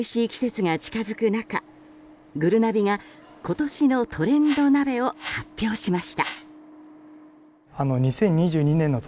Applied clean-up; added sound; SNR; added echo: none; Whoosh, swoosh, swish; 15 dB; none.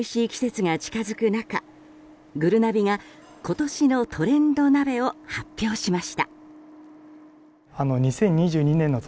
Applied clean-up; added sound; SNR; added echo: none; none; none; none.